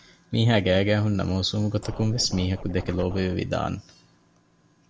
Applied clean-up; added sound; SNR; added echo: none; Scratching (performance technique); 13 dB; none.